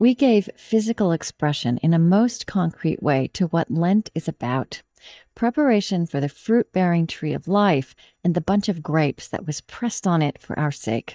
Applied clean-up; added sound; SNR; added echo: neural mask model DeepFilterNet 3.